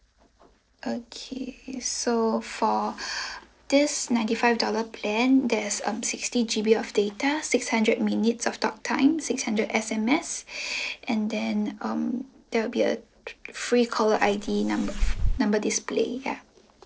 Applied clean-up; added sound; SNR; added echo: neural separator model SepFormer DNS4.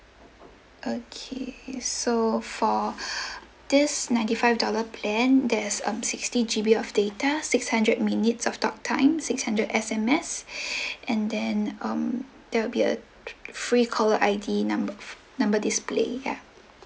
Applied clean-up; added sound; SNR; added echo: none; none; none; none.